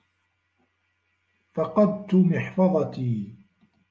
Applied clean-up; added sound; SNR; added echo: none; none; none; none.